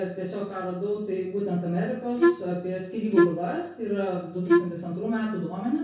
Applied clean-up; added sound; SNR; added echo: none; Wind instrument, woodwind instrument; -5 dB; reverberation time 0.6 s.